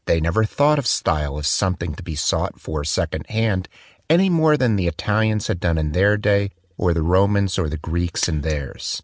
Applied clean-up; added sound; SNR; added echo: none; Mechanisms; 14 dB; none.